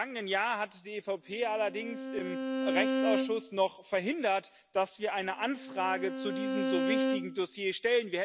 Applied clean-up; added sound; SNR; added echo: none; Bowed string instrument; 2 dB; none.